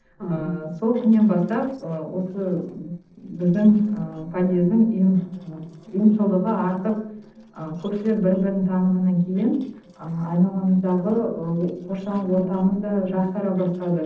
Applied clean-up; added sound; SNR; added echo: neural separator model SepFormer DNS4.